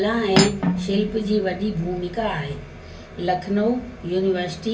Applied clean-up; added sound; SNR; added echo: none; Cutlery, silverware; 3 dB; reverberation time 0.3 s.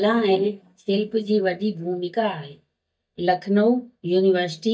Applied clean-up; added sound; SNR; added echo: neural mask model DeepFilterNet 3.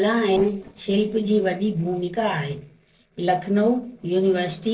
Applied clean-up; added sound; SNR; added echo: neural separator model SepFormer DNS4.